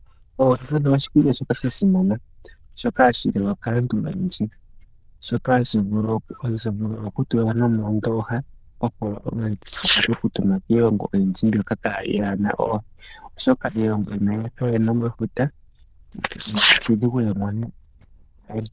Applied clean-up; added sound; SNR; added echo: neural diffusion model UNIVERSE++.